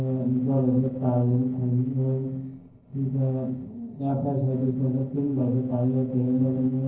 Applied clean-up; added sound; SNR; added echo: neural separator model SepFormer DNS4.